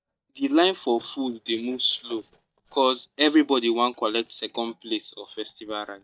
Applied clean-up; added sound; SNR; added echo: neural mask model DeepFilterNet 3.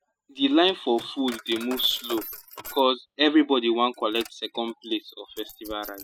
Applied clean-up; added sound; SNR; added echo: classical method spectral subtraction.